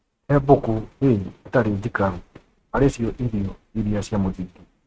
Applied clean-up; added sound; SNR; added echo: neural mask model RNNoise.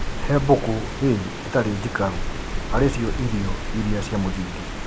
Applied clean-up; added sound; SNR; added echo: none; Rain; 3 dB; none.